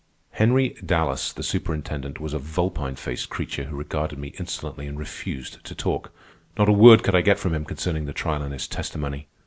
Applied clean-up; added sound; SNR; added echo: none; none; none; none.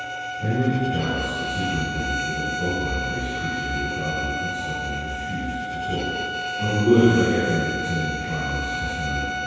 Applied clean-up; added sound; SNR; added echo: none; Bowed string instrument; 3 dB; reverberation time 2.0 s.